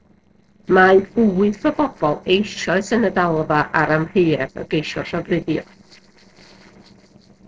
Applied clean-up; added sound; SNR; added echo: neural separator model SepFormer DNS4.